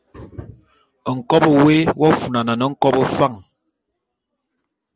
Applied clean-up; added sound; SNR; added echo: none; none; none; none.